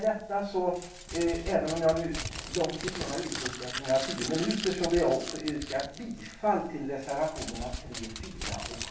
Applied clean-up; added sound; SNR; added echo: none; Crumpling, crinkling; 8 dB; reverberation time 0.3 s.